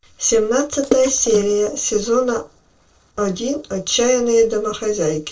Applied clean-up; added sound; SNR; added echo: neural separator model SepFormer DNS4.